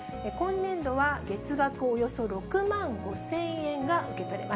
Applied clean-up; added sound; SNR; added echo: none; Wind instrument, woodwind instrument; 15 dB; none.